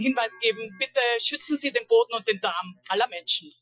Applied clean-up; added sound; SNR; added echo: classical method Wiener filter.